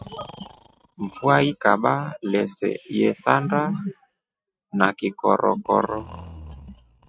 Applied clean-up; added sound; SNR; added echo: neural mask model RNNoise.